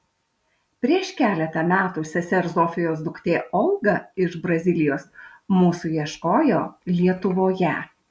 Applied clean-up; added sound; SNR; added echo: none; none; none; none.